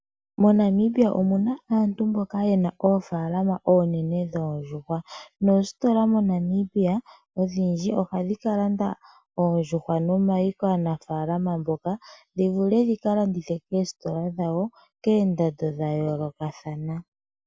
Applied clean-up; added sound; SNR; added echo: none; none; none; none.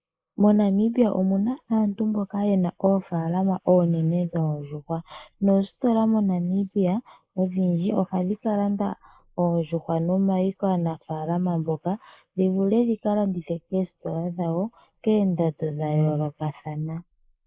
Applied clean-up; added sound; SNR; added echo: neural mask model Resemble Enhance denoiser.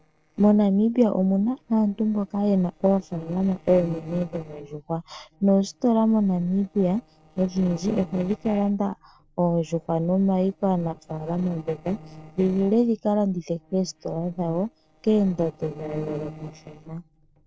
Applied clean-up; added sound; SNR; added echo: neural separator model SepFormer DNS4.